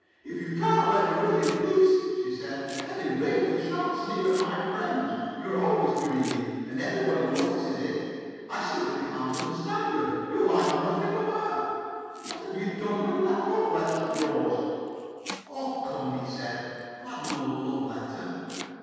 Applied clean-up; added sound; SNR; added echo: none; Domestic sounds, home sounds; 18 dB; reverberation time 2.1 s.